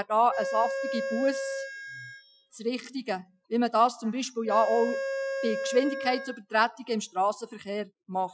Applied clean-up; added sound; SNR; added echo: classical method Wiener filter.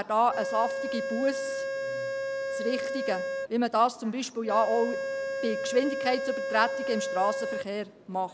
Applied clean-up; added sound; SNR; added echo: none; Organ; 2 dB; none.